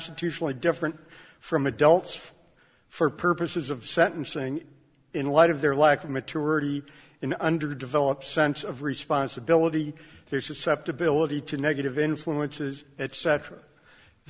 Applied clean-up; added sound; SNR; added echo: none; none; none; none.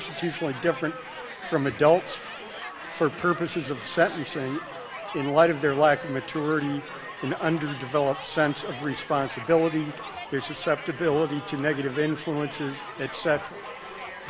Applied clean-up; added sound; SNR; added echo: none; Crowd; 12 dB; none.